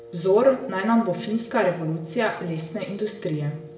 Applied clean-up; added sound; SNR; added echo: none; Wind instrument, woodwind instrument; 19 dB; reverberation time 0.7 s.